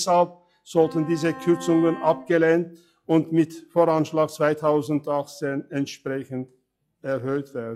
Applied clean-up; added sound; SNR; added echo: classical method log-MMSE.